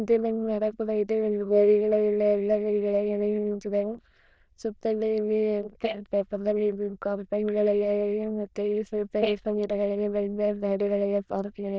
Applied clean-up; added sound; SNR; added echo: neural diffusion model UNIVERSE++.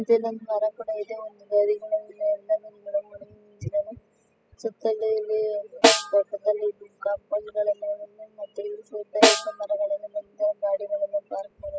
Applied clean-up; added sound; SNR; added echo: classical method spectral subtraction.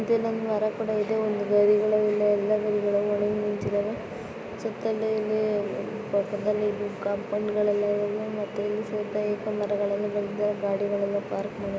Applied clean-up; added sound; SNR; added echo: none; none; none; none.